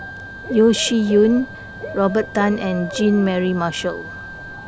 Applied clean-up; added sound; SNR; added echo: none; Wind instrument, woodwind instrument + Bird / Dog; 13 dB; none.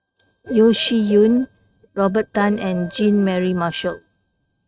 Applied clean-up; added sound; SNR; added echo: neural mask model RNNoise.